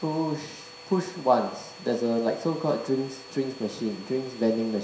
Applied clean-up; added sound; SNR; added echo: none; Domestic sounds, home sounds; 18 dB; reverberation time 0.7 s.